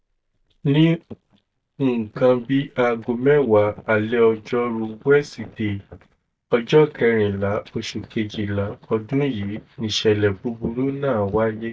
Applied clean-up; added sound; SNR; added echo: neural mask model DeepFilterNet 3.